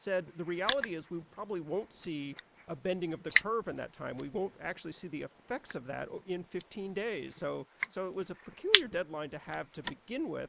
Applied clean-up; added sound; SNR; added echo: neural mask model Resemble Enhance denoiser.